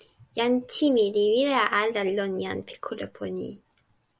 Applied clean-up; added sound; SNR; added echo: none; none; none; none.